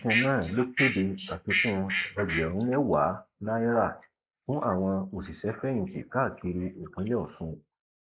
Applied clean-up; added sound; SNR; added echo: neural mask model Resemble Enhance denoiser.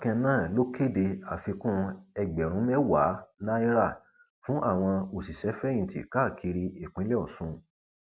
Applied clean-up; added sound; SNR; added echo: none; none; none; none.